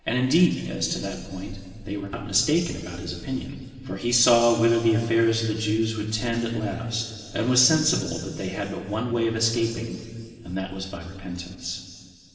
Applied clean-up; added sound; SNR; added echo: none; none; none; reverberation time 2.4 s.